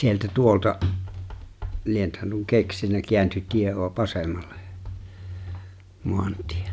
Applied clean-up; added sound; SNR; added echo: none; none; none; none.